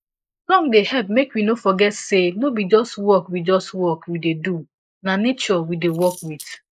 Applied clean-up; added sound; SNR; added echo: neural mask model Resemble Enhance denoiser.